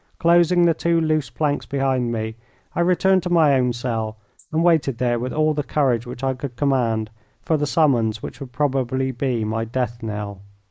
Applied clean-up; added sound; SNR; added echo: neural mask model Resemble Enhance denoiser.